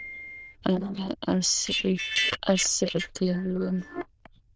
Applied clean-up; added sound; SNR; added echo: neural diffusion model UNIVERSE++.